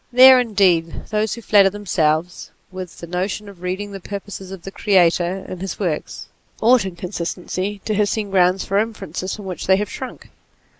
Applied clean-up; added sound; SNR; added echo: neural mask model Resemble Enhance denoiser.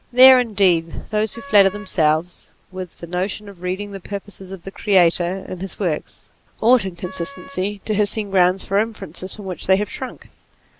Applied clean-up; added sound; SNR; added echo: none; Wind instrument, woodwind instrument; 19 dB; none.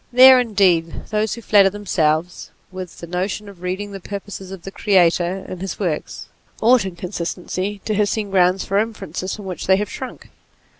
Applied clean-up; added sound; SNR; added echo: none; none; none; none.